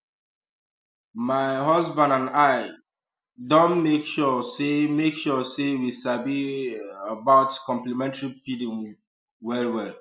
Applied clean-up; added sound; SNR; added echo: none; none; none; none.